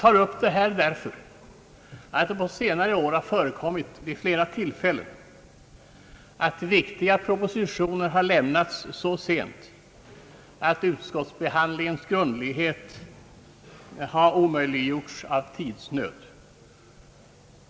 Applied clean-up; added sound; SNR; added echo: none; none; none; none.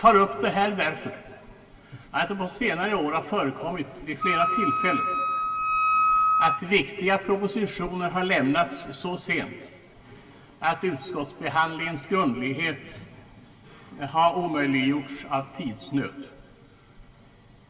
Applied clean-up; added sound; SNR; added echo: none; Wind instrument, woodwind instrument; -2 dB; reverberation time 2.0 s.